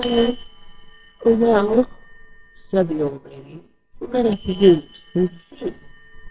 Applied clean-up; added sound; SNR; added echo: neural separator model SepFormer WHAMR!.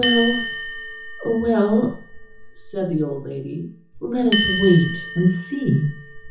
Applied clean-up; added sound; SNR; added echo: none; Bell; 8 dB; reverberation time 0.6 s.